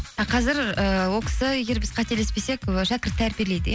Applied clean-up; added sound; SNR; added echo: none; none; none; none.